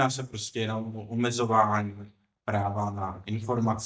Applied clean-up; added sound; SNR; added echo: neural mask model DeepFilterNet 3.